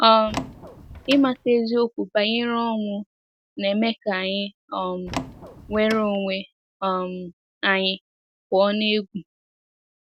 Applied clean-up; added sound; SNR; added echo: none; Door; 11 dB; none.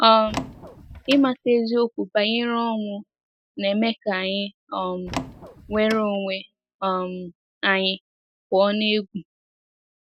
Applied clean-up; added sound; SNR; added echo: classical method spectral subtraction.